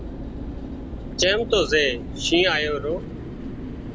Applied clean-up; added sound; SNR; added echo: none; Mechanical fan; 8 dB; none.